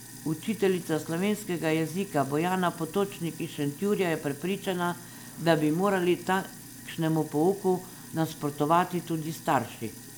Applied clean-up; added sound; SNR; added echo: none; Sink (filling or washing); 16 dB; none.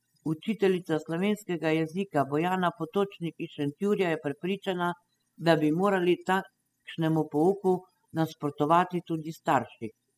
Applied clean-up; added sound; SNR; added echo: classical method spectral subtraction.